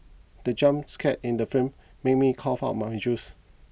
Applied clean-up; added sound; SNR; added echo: none; none; none; none.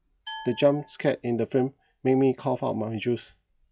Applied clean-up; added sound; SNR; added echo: classical method log-MMSE.